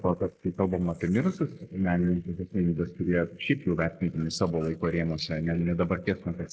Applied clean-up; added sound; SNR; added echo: neural mask model Resemble Enhance denoiser.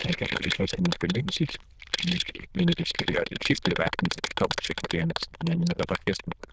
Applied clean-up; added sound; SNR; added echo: neural diffusion model UNIVERSE++.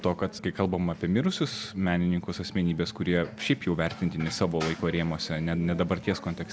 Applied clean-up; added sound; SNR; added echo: none; none; none; none.